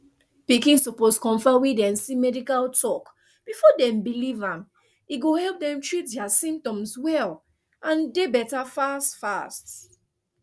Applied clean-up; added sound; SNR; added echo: none; none; none; none.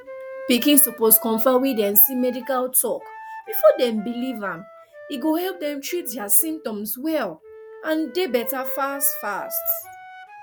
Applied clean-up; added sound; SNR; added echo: none; Wind instrument, woodwind instrument; 17 dB; none.